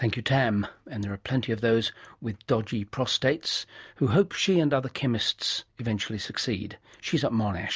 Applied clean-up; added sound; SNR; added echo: none; none; none; none.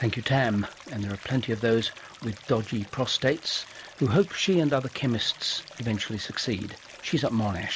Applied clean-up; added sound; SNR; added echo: none; Stream; 20 dB; none.